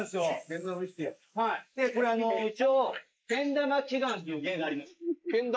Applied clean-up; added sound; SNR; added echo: neural mask model Resemble Enhance denoiser.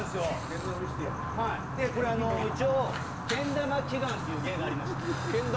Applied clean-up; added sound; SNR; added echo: none; Fire; 2 dB; none.